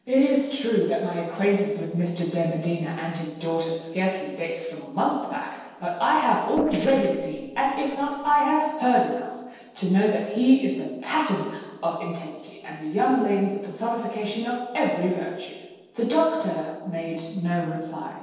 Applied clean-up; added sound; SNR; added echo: neural separator model SepFormer DNS4.